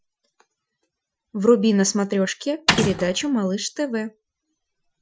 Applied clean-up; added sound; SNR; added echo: classical method Wiener filter.